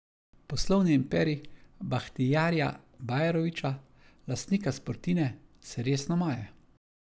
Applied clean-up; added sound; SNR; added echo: none; none; none; none.